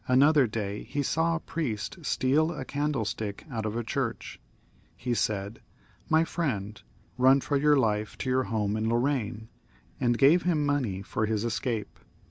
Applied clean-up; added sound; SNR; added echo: none; none; none; none.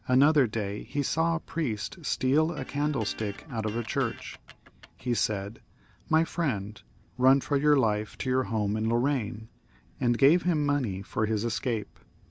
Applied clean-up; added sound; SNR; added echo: none; Electric guitar; 20 dB; none.